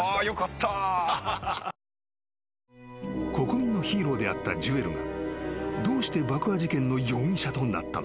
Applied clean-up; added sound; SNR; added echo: none; none; none; none.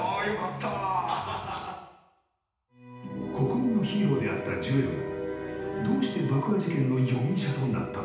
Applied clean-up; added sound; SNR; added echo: none; none; none; reverberation time 0.8 s.